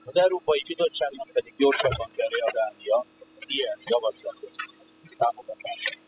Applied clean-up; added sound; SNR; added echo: classical method spectral subtraction.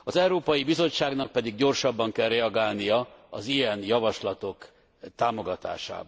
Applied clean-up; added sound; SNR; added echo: none; none; none; none.